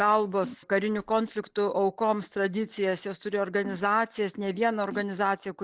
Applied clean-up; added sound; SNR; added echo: neural mask model Resemble Enhance denoiser.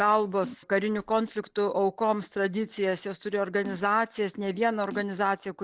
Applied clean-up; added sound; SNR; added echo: none; Snare drum; 17 dB; none.